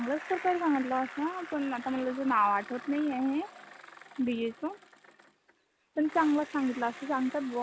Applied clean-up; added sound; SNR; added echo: none; Bicycle; 16 dB; none.